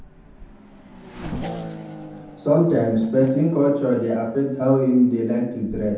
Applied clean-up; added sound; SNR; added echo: none; Race car, auto racing / Accelerating, revving, vroom; 16 dB; reverberation time 0.9 s.